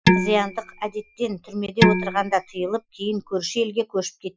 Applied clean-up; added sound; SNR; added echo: classical method Wiener filter.